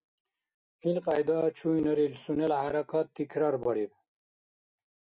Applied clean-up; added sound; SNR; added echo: none; none; none; none.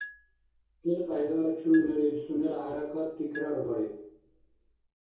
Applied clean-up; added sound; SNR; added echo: none; Marimba, xylophone; 19 dB; reverberation time 0.6 s.